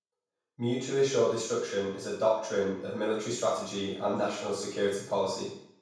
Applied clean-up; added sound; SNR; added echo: none; none; none; reverberation time 0.6 s.